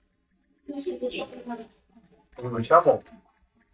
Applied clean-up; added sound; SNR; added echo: neural mask model DeepFilterNet 3.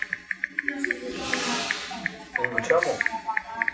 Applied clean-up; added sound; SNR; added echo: none; Typing; -4 dB; reverberation time 0.3 s.